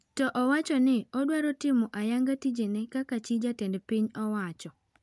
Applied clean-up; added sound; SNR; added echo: none; none; none; none.